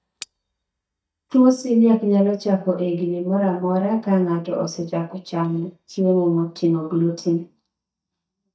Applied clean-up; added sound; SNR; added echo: neural mask model DeepFilterNet 3.